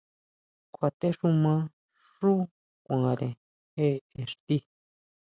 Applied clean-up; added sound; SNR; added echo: none; none; none; none.